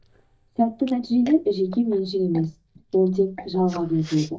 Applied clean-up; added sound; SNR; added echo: neural mask model DeepFilterNet 3.